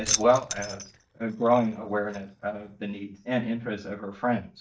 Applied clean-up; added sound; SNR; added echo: neural mask model DeepFilterNet 3.